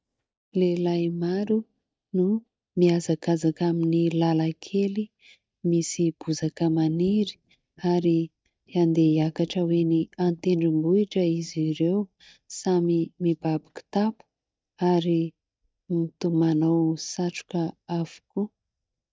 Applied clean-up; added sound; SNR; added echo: neural mask model DeepFilterNet 3.